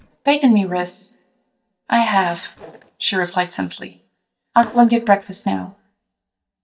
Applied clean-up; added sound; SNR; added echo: neural mask model DeepFilterNet 3.